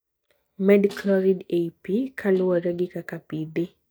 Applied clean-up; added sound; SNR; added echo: neural mask model DeepFilterNet 3.